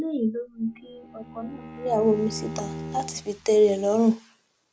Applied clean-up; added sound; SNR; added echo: none; Bowed string instrument; 14 dB; none.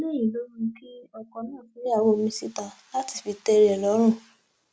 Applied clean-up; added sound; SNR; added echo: none; none; none; none.